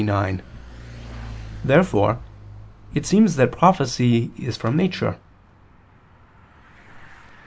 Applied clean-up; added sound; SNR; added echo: none; Mechanisms / Bicycle; 18 dB; none.